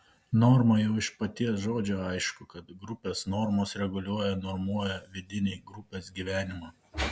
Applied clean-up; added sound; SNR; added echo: none; none; none; none.